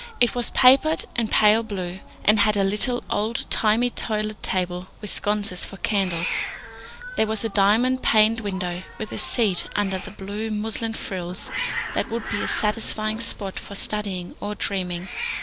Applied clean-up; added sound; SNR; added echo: none; Hiss; 14 dB; none.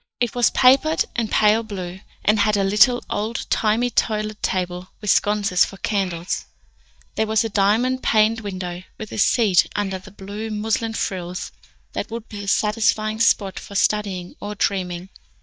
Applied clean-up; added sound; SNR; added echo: neural mask model DeepFilterNet 3.